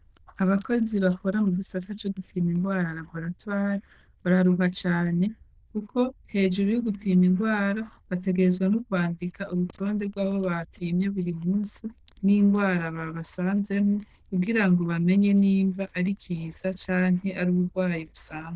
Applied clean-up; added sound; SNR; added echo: neural diffusion model UNIVERSE++.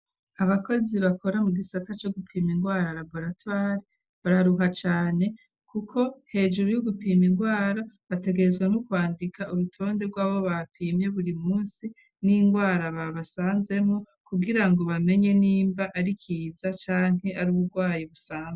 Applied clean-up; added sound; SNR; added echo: none; none; none; none.